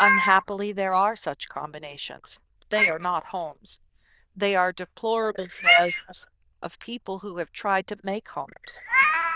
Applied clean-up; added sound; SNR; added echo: neural diffusion model UNIVERSE++.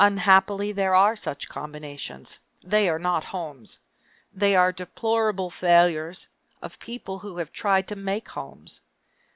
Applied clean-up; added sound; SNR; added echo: none; none; none; none.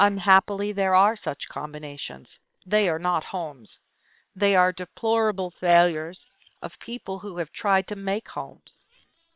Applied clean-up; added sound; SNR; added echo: neural separator model SepFormer WHAM!.